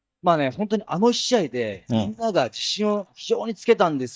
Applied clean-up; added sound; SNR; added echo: neural mask model DeepFilterNet 3.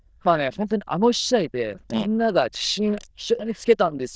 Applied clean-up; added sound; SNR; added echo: neural diffusion model UNIVERSE++.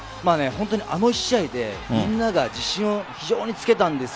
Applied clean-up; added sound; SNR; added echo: none; none; none; none.